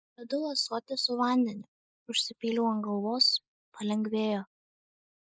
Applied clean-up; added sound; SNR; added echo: neural mask model Resemble Enhance denoiser.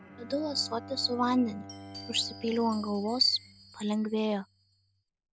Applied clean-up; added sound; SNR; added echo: none; Glass + Bowed string instrument; 16 dB; none.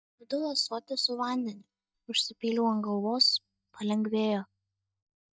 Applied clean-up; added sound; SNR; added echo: neural mask model DeepFilterNet 3.